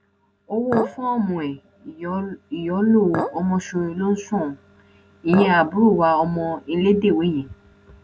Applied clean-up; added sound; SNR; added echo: none; Chink, clink; 12 dB; none.